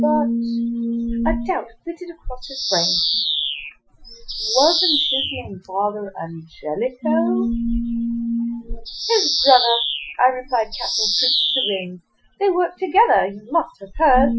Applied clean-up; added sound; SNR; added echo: classical method Wiener filter.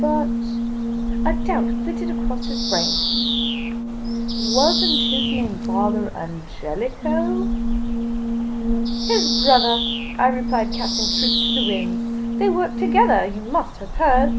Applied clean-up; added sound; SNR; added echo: none; Brass instrument + Bird vocalization, bird call, bird song; -2 dB; none.